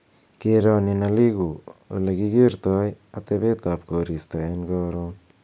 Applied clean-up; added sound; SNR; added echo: none; none; none; none.